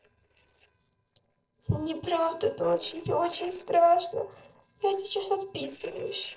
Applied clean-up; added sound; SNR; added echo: neural separator model SepFormer DNS4.